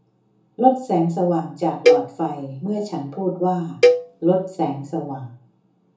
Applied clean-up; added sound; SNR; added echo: none; Cowbell; -1 dB; reverberation time 0.6 s.